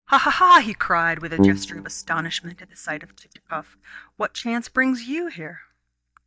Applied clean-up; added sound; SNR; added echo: neural mask model DeepFilterNet 3.